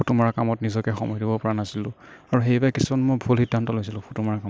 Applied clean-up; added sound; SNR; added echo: none; none; none; none.